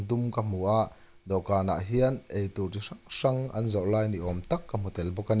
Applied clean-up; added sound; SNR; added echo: none; none; none; none.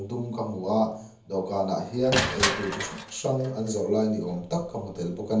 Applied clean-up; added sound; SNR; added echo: none; Crushing; 5 dB; reverberation time 0.7 s.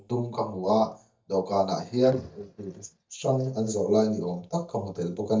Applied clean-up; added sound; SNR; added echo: neural mask model DeepFilterNet 3.